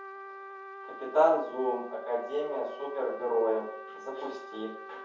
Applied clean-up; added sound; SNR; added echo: none; Trumpet; 13 dB; reverberation time 0.6 s.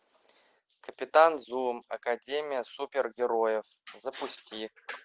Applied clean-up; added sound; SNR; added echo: none; none; none; none.